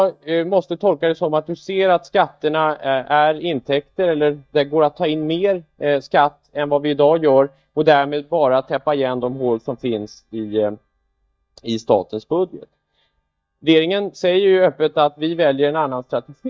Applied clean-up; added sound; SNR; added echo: neural mask model DeepFilterNet 3.